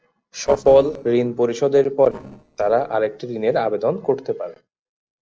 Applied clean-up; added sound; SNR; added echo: neural separator model SepFormer DNS4.